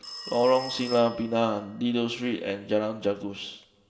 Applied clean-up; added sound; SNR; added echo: none; Telephone; 18 dB; reverberation time 1.9 s.